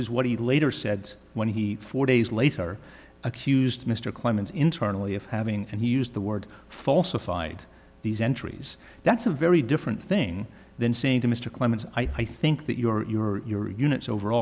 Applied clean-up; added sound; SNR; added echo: none; none; none; none.